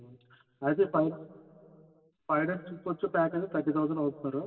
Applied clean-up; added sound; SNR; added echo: none; none; none; reverberation time 2.3 s.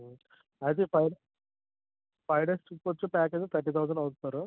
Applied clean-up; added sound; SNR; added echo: none; none; none; none.